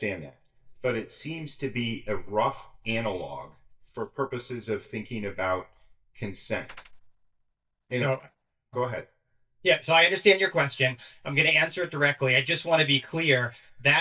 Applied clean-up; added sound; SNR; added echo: neural mask model DeepFilterNet 3.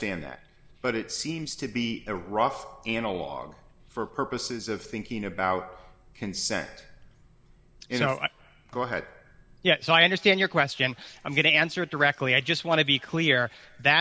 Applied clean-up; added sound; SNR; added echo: none; none; none; none.